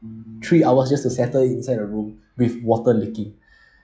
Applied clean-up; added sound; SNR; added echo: classical method log-MMSE.